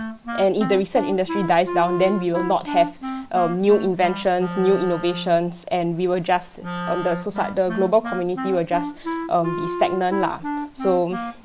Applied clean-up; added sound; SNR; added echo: none; Wind instrument, woodwind instrument; 8 dB; none.